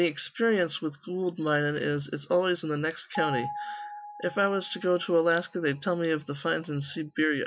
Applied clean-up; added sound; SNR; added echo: none; Piano; 12 dB; none.